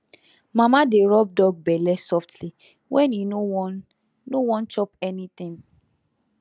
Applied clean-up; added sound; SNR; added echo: none; none; none; none.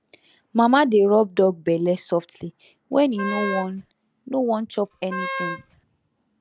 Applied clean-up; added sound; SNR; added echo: none; Wind instrument, woodwind instrument; 8 dB; none.